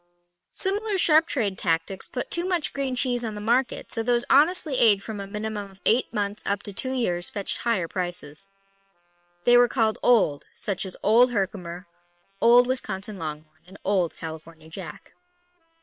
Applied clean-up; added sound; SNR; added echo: neural separator model SepFormer WHAM!.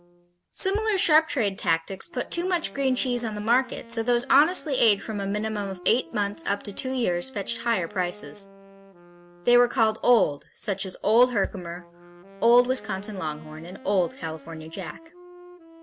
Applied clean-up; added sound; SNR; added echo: none; Bass drum + Wind instrument, woodwind instrument; 19 dB; none.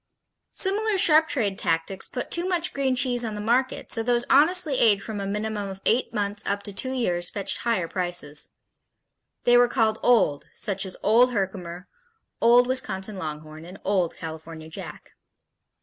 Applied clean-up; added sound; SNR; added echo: none; none; none; none.